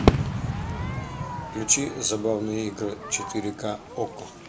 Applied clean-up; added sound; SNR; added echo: none; Crowd / Fireworks; 0 dB; none.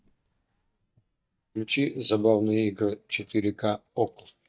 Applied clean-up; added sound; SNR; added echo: neural mask model DeepFilterNet 3.